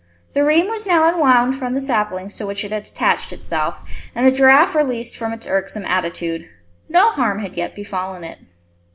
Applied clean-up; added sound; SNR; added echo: none; Wind; 6 dB; none.